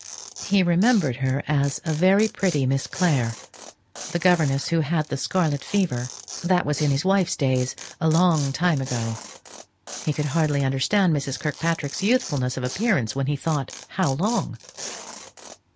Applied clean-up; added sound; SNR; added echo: none; Tearing; 16 dB; none.